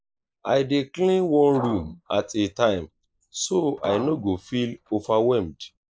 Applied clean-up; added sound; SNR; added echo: neural mask model Resemble Enhance denoiser.